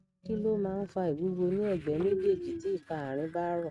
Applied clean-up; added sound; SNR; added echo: neural mask model RNNoise.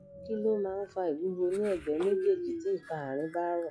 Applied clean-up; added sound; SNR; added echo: classical method log-MMSE.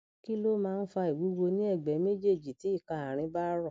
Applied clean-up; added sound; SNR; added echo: none; none; none; none.